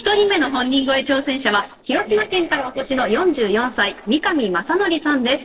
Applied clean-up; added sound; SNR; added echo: neural separator model SepFormer DNS4.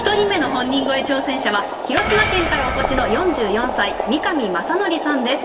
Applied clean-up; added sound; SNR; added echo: none; Boiling; 6 dB; reverberation time 3.0 s.